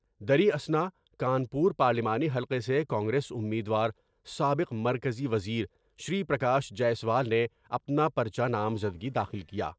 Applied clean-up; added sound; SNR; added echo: neural separator model SepFormer DNS4.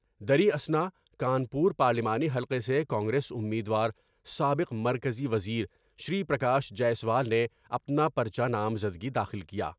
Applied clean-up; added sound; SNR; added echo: none; none; none; none.